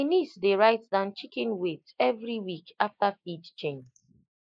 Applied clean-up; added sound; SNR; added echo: neural mask model Resemble Enhance denoiser.